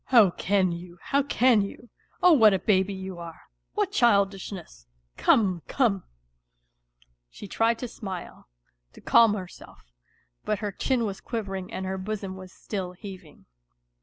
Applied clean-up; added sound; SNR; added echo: none; none; none; none.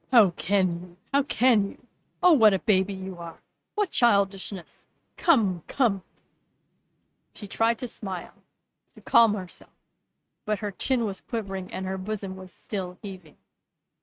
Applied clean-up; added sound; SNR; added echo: neural mask model RNNoise.